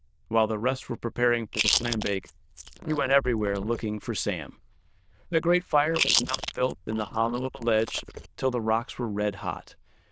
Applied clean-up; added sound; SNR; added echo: neural diffusion model UNIVERSE++.